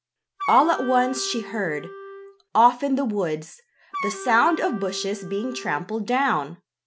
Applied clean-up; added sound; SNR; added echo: none; Wind instrument, woodwind instrument; 12 dB; none.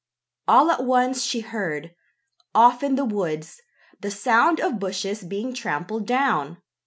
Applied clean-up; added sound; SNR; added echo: none; none; none; none.